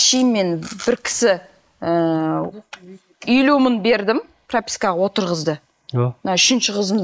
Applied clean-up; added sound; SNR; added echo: neural mask model Resemble Enhance denoiser.